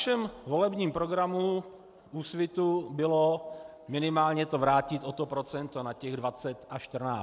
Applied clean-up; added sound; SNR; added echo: none; none; none; none.